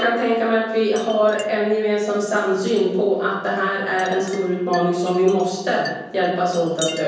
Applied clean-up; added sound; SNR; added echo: none; Wind chime; 18 dB; reverberation time 1.1 s.